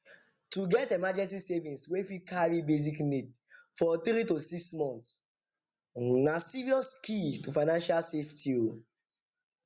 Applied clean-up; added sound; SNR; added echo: none; none; none; none.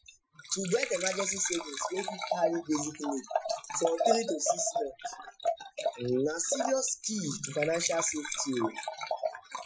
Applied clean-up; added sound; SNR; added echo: classical method Wiener filter.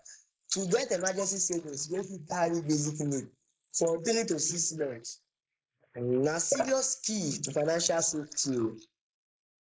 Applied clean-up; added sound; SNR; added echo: neural mask model Resemble Enhance denoiser.